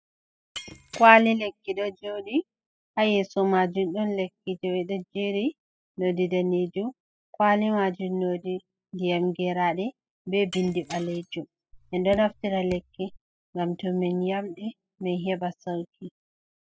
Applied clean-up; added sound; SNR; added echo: classical method spectral subtraction.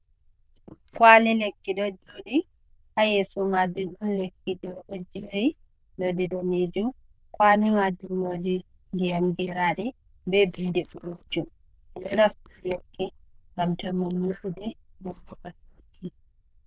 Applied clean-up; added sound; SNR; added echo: neural diffusion model UNIVERSE++.